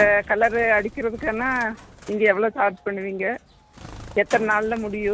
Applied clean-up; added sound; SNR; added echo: none; Bird; 18 dB; none.